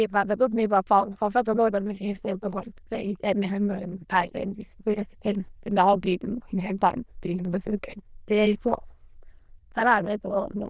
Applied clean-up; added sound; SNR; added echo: neural diffusion model UNIVERSE++.